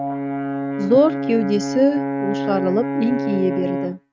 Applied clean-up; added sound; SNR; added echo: neural mask model RNNoise.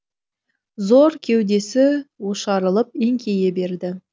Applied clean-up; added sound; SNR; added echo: none; none; none; none.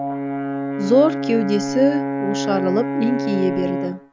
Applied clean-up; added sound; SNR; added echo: none; Brass instrument; 3 dB; none.